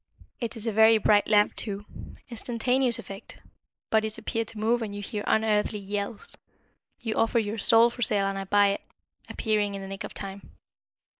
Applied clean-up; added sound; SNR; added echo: neural mask model Resemble Enhance denoiser.